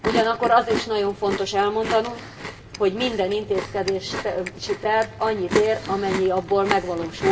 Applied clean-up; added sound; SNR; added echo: none; Chewing, mastication; 8 dB; reverberation time 0.2 s.